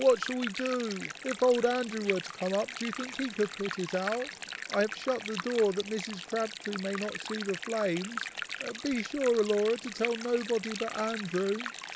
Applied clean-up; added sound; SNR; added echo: none; Stream; 9 dB; none.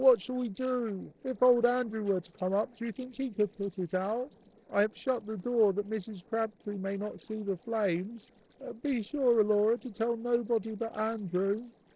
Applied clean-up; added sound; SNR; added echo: neural separator model SepFormer DNS4.